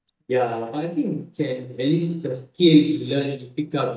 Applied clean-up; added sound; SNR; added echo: neural mask model DeepFilterNet 3.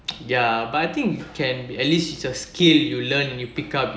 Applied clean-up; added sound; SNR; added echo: none; none; none; none.